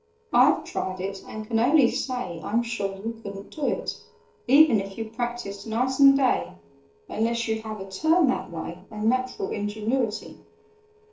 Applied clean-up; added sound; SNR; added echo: neural separator model SepFormer DNS4.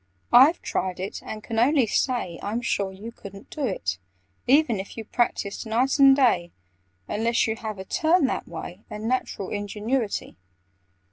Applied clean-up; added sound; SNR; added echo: none; none; none; none.